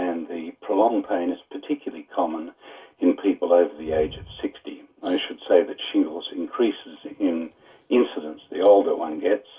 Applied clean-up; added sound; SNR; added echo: none; none; none; reverberation time 0.2 s.